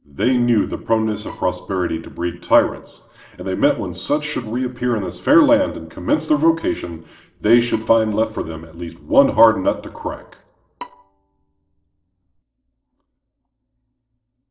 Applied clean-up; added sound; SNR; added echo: neural separator model SepFormer DNS4.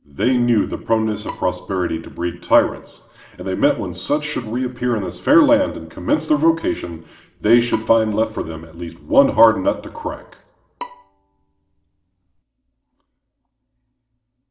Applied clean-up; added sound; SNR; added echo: none; Bowed string instrument; 19 dB; reverberation time 1.1 s.